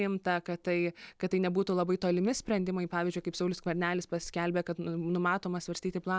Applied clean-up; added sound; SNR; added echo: none; none; none; none.